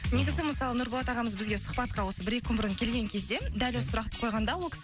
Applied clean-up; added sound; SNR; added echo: none; Chime; 12 dB; none.